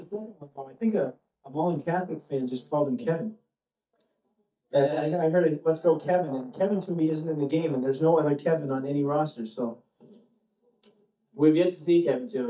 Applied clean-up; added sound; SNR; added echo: neural mask model DeepFilterNet 3.